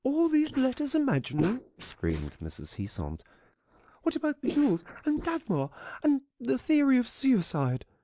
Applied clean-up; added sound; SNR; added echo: neural mask model Resemble Enhance denoiser.